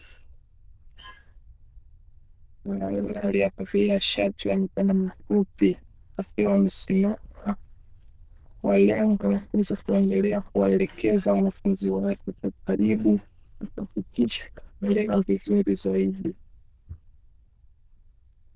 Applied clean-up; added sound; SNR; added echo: neural diffusion model UNIVERSE++.